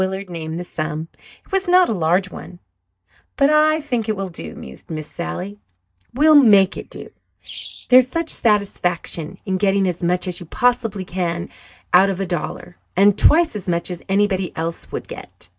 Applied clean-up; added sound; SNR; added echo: neural mask model DeepFilterNet 3.